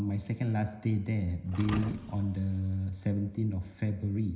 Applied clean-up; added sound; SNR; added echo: none; Thump, thud; 13 dB; reverberation time 0.9 s.